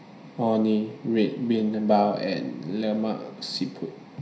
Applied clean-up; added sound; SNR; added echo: none; none; none; reverberation time 0.5 s.